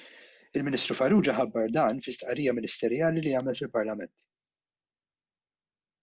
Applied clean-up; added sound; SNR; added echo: none; none; none; none.